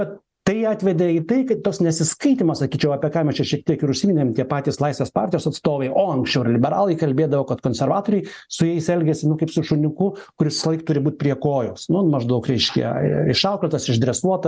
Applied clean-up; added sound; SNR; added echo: none; none; none; none.